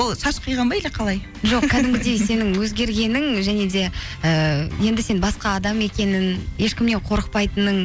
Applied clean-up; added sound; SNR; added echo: none; none; none; none.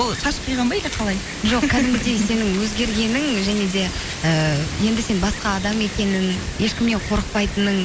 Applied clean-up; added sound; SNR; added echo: none; Wind; 10 dB; none.